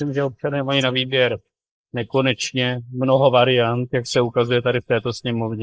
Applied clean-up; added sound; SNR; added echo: neural mask model Resemble Enhance denoiser.